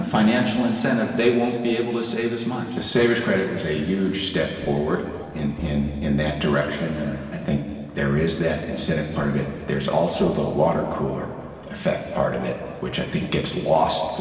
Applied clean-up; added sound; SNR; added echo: none; Drum; 17 dB; reverberation time 2.5 s.